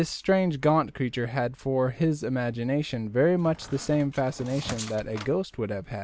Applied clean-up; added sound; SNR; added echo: none; Squeak; 15 dB; none.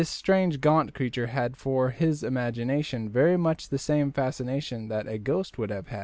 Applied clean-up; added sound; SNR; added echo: none; none; none; none.